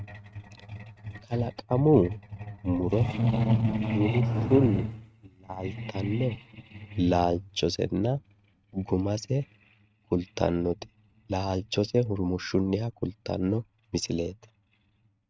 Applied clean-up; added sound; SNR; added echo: neural mask model RNNoise.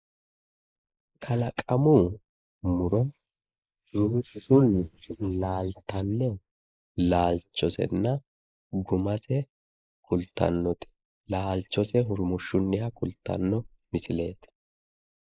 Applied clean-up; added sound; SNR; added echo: neural mask model Resemble Enhance denoiser.